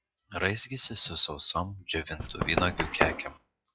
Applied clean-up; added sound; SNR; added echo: classical method log-MMSE.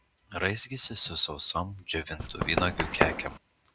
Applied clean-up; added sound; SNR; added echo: none; Run; 1 dB; none.